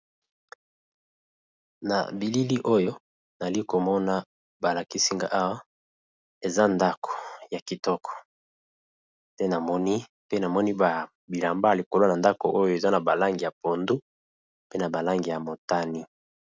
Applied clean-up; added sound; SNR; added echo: none; none; none; none.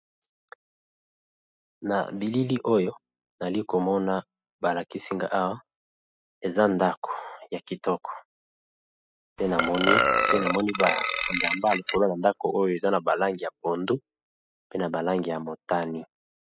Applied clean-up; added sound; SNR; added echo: classical method spectral subtraction.